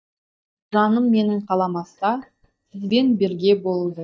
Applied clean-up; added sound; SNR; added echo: neural mask model DeepFilterNet 3.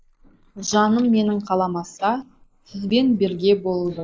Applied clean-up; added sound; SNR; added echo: neural mask model Resemble Enhance denoiser.